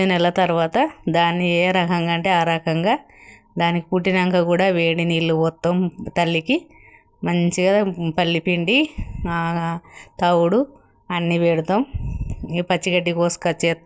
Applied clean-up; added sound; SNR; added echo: none; none; none; none.